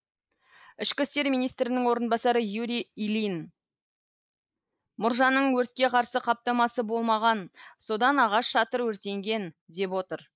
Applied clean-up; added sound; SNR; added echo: neural mask model Resemble Enhance denoiser.